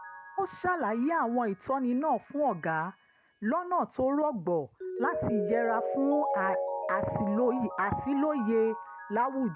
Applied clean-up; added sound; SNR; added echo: none; Mallet percussion; 7 dB; none.